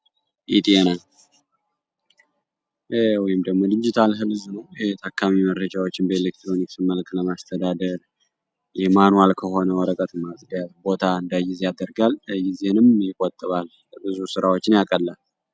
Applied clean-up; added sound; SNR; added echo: none; none; none; none.